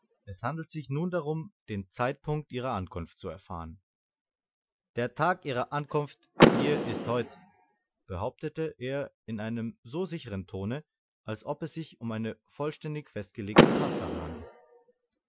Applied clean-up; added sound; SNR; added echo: classical method Wiener filter.